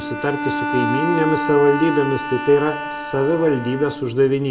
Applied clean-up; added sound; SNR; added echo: none; Bowed string instrument; 6 dB; reverberation time 0.9 s.